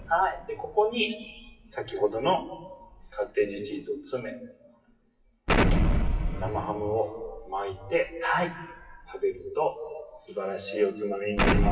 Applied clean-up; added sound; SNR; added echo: classical method WPE with log-MMSE.